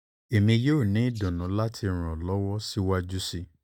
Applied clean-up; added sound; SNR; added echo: neural mask model DeepFilterNet 3.